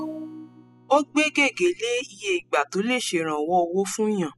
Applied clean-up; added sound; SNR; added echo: classical method spectral subtraction.